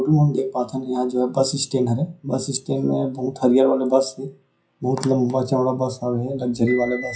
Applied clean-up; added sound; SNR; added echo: classical method WPE with log-MMSE.